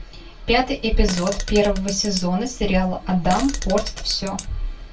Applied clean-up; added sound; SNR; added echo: none; Fart; 16 dB; reverberation time 0.2 s.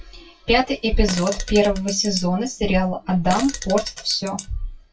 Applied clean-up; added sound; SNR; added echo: classical method WPE with log-MMSE.